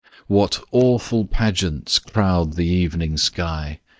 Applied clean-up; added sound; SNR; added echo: neural mask model DeepFilterNet 3.